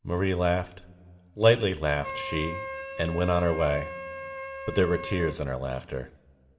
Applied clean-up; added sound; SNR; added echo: none; Wind instrument, woodwind instrument; 12 dB; reverberation time 1.1 s.